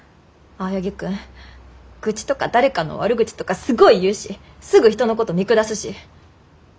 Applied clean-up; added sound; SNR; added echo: none; none; none; none.